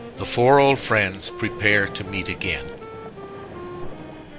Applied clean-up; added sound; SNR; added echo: none; Wind instrument, woodwind instrument + Vehicle; 13 dB; none.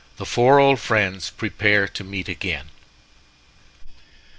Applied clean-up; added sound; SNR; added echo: none; none; none; none.